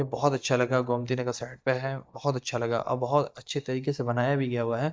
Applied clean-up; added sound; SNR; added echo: neural mask model DeepFilterNet 3.